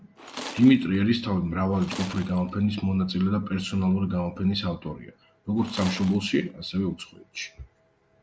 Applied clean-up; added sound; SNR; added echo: none; Tools; 15 dB; none.